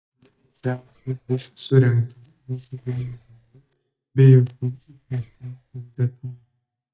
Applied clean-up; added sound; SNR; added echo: neural mask model DeepFilterNet 3.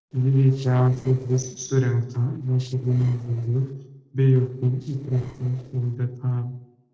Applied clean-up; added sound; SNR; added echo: neural separator model SepFormer DNS4.